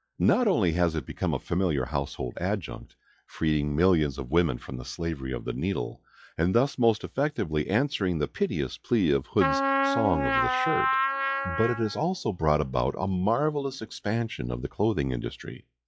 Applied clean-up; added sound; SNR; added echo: classical method log-MMSE.